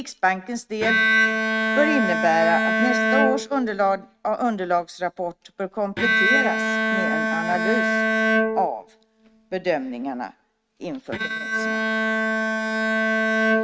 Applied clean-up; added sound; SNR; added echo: neural mask model RNNoise.